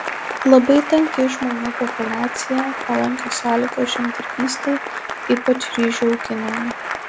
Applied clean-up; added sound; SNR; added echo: none; Applause / Cheering; 7 dB; none.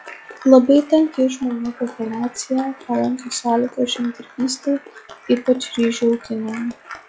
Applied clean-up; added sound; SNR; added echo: classical method log-MMSE.